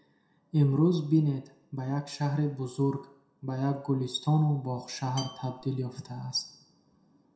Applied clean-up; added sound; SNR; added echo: none; Dishes, pots, and pans / Glass / Bell; 17 dB; reverberation time 0.5 s.